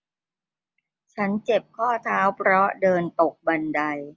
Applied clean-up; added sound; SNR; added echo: none; none; none; none.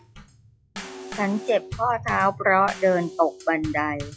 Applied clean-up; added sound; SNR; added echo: classical method log-MMSE.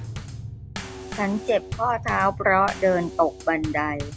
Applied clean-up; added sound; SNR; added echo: none; Bass drum / Snare drum / Drum kit; 11 dB; none.